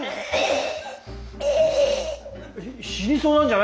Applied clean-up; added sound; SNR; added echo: none; none; none; none.